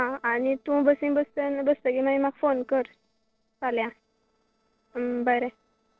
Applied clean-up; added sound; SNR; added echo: neural separator model SepFormer DNS4.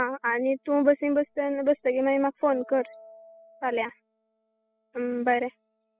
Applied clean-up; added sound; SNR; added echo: classical method spectral subtraction.